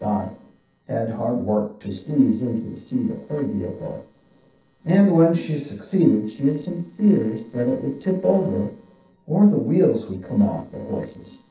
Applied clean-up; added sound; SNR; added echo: neural separator model SepFormer DNS4.